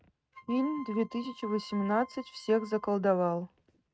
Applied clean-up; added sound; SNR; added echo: neural mask model RNNoise.